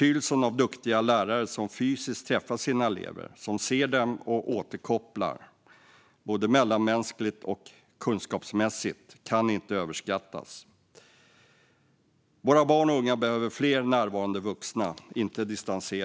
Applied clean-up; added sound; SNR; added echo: none; none; none; none.